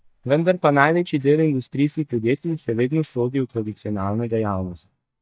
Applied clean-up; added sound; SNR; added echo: neural mask model DeepFilterNet 3.